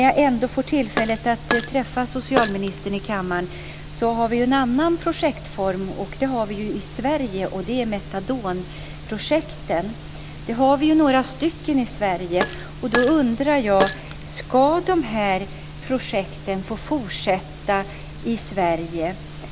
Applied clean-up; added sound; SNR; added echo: none; Glass; 8 dB; none.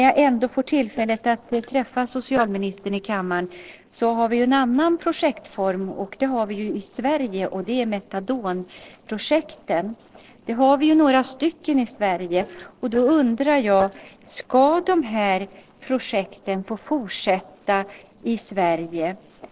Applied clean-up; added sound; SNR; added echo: neural separator model SepFormer DNS4.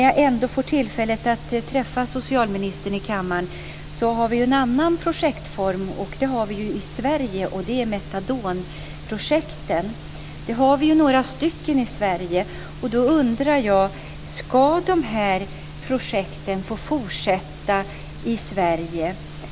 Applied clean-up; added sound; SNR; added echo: none; none; none; none.